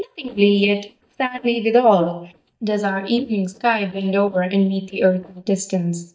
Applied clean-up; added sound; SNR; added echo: neural mask model DeepFilterNet 3.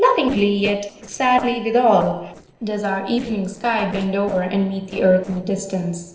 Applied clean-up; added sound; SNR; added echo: neural separator model SepFormer DNS4.